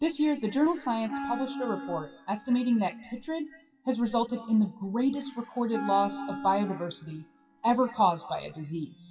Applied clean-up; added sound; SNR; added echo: classical method WPE with log-MMSE.